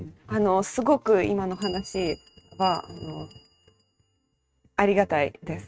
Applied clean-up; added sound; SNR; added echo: neural mask model RNNoise.